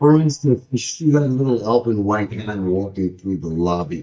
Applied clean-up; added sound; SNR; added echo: neural mask model DeepFilterNet 3.